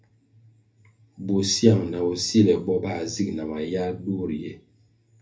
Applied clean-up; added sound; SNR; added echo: none; none; none; reverberation time 0.3 s.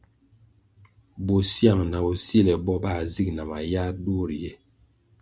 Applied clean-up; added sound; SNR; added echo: none; none; none; none.